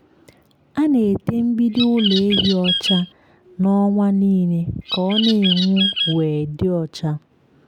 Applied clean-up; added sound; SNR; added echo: none; Bird; 4 dB; none.